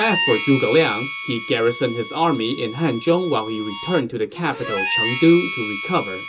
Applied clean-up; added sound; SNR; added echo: none; Harmonica; 7 dB; reverberation time 0.2 s.